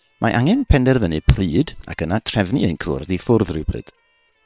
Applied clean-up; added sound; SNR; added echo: neural separator model SepFormer WHAM!.